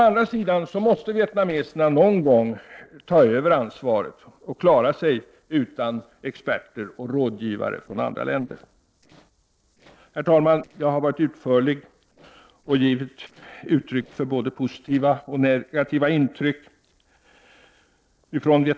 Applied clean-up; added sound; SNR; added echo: neural separator model SepFormer DNS4.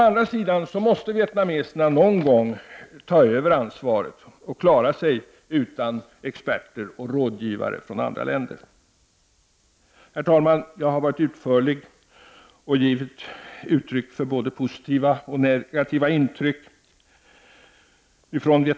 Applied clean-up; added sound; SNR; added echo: none; none; none; none.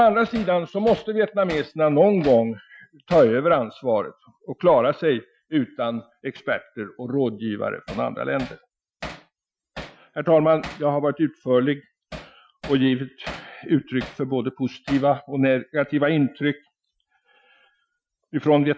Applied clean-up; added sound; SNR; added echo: classical method Wiener filter.